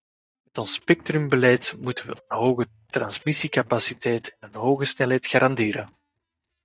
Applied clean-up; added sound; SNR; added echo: neural mask model DeepFilterNet 3.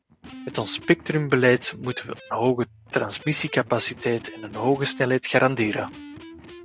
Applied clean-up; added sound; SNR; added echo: none; Electric guitar; 18 dB; none.